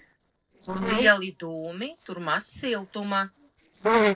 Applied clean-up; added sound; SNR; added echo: neural separator model SepFormer DNS4.